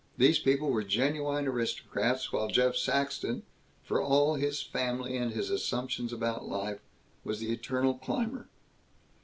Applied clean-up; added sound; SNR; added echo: none; none; none; none.